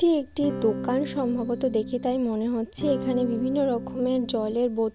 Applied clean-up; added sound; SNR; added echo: none; Electric guitar / Strum; 9 dB; none.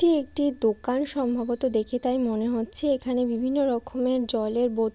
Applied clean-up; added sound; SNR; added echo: none; none; none; none.